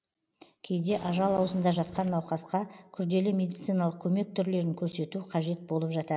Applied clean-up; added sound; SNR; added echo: none; Drawer open or close; 18 dB; none.